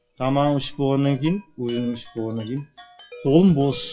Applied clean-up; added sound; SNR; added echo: classical method WPE with log-MMSE.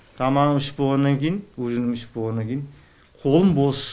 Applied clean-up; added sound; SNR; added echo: none; none; none; none.